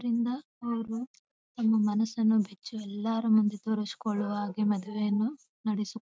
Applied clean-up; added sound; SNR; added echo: none; none; none; none.